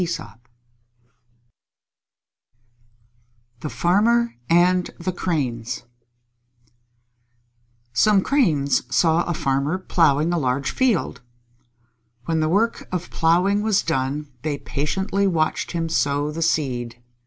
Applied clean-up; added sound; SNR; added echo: none; none; none; none.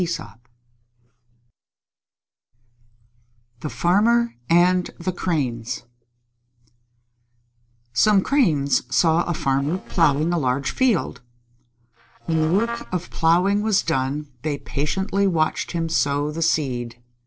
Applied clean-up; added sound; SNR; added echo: neural separator model SepFormer DNS4.